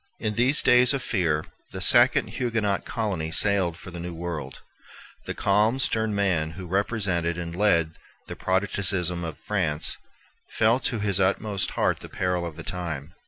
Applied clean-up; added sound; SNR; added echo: none; none; none; none.